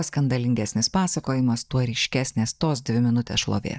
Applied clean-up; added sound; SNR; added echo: neural mask model DeepFilterNet 3.